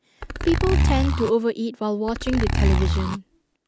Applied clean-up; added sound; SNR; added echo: none; Zipper (clothing); -2 dB; none.